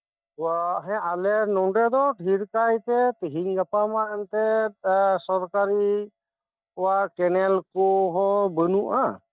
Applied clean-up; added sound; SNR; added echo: neural mask model DeepFilterNet 3.